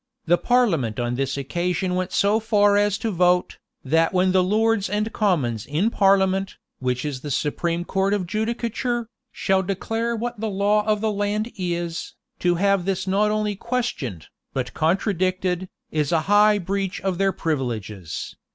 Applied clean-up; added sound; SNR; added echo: none; none; none; none.